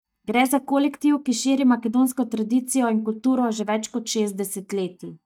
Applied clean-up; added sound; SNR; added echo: neural mask model DeepFilterNet 3.